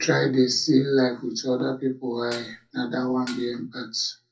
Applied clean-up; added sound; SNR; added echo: none; Dishes, pots, and pans; 18 dB; reverberation time 0.3 s.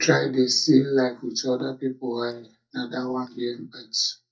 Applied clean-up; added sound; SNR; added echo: neural mask model DeepFilterNet 3.